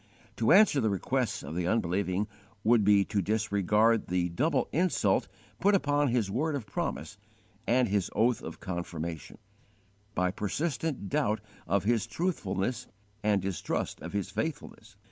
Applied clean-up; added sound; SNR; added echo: none; none; none; none.